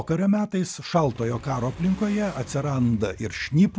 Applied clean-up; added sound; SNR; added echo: none; Motorcycle / Accelerating, revving, vroom; 18 dB; none.